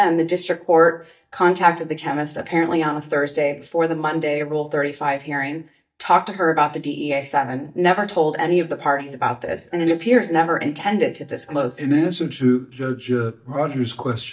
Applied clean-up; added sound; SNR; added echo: neural mask model DeepFilterNet 3.